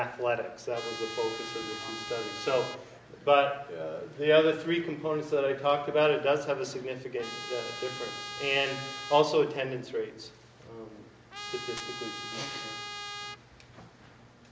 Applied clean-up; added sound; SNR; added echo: none; Trumpet; 10 dB; none.